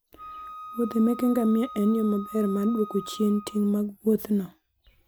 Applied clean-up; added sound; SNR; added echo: none; Wind instrument, woodwind instrument; 16 dB; none.